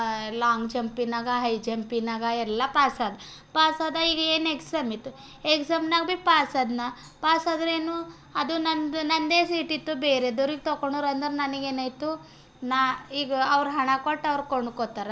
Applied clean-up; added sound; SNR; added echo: none; none; none; none.